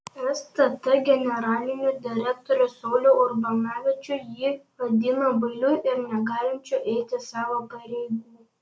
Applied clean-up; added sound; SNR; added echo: none; none; none; none.